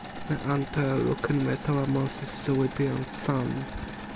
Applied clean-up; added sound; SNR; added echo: none; Engine / Mechanisms; 10 dB; none.